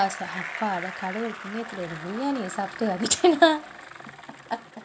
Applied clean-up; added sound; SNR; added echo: none; Bicycle; 12 dB; none.